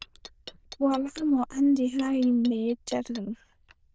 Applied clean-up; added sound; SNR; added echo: neural diffusion model UNIVERSE++.